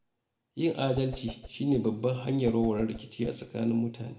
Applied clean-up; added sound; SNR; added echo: none; Whoosh, swoosh, swish; 16 dB; reverberation time 0.7 s.